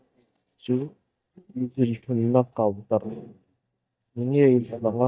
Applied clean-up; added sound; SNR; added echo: neural mask model DeepFilterNet 3.